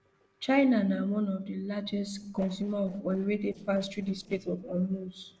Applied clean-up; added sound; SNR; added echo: neural separator model SepFormer DNS4.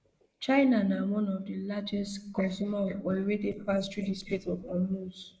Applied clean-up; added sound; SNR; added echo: neural mask model Resemble Enhance denoiser.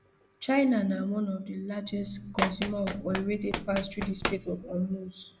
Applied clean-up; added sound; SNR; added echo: none; Run; 6 dB; none.